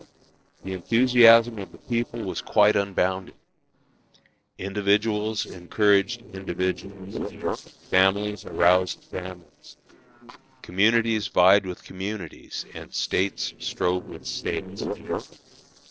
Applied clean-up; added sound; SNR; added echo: neural separator model SepFormer DNS4.